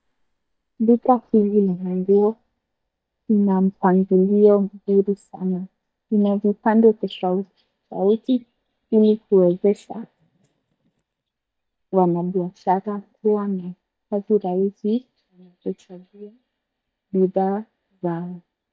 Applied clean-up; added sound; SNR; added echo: neural mask model DeepFilterNet 3.